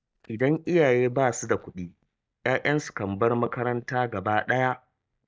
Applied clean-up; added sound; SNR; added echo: neural mask model DeepFilterNet 3.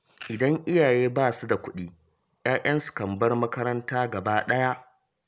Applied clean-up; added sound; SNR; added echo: none; none; none; none.